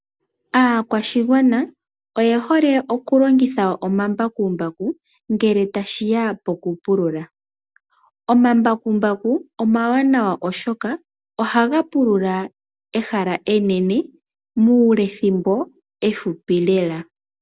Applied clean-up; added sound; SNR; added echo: none; none; none; none.